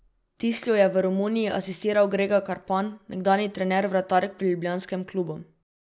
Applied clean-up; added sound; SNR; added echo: none; none; none; none.